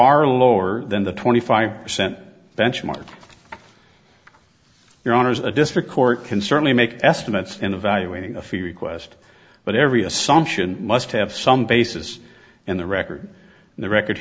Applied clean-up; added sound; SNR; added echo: none; none; none; none.